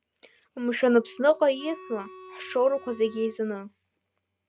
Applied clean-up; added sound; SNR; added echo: none; Wind instrument, woodwind instrument; 20 dB; none.